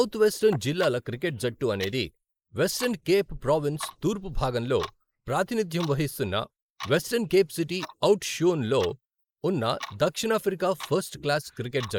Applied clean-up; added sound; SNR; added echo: neural mask model Resemble Enhance denoiser.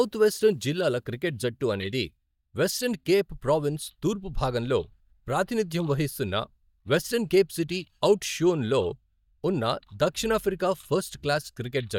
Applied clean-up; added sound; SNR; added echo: neural mask model DeepFilterNet 3.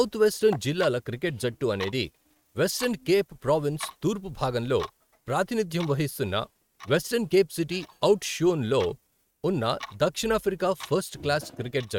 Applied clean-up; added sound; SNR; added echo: neural mask model RNNoise.